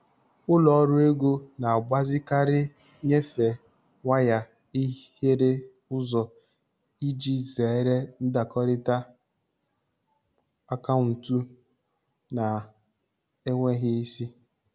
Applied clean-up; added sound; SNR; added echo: none; none; none; none.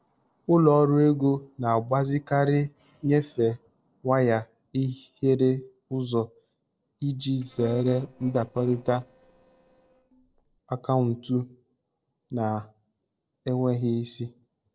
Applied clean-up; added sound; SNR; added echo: neural separator model SepFormer DNS4.